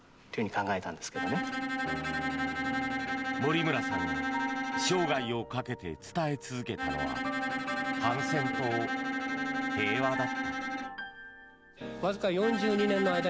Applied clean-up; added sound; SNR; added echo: none; Bowed string instrument; 1 dB; none.